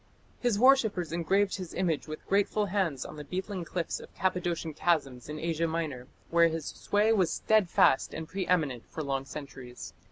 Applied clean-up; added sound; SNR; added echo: none; none; none; none.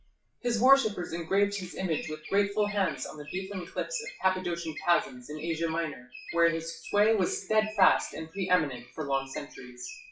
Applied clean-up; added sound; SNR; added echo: classical method WPE with log-MMSE.